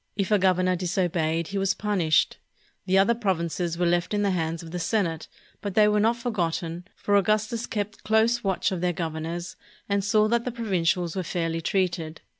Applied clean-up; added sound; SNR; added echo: none; none; none; none.